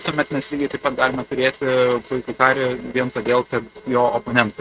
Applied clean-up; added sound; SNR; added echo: neural mask model RNNoise.